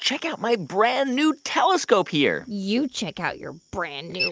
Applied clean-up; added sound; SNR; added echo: none; none; none; none.